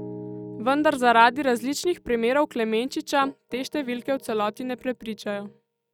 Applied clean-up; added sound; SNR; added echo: neural mask model RNNoise.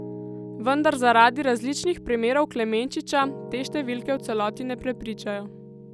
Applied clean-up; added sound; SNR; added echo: none; Piano; 14 dB; none.